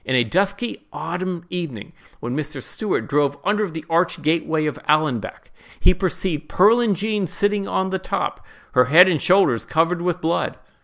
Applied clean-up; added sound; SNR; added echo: none; none; none; none.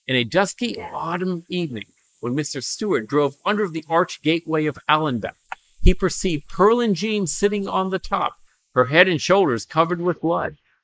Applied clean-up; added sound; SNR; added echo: neural mask model Resemble Enhance denoiser.